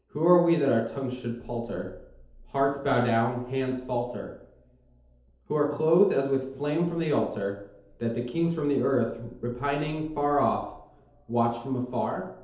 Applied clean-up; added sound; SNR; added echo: none; none; none; reverberation time 2.2 s.